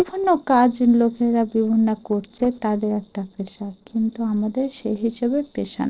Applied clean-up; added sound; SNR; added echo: neural separator model SepFormer DNS4.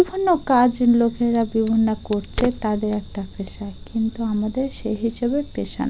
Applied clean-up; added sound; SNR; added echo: none; Crack; 17 dB; none.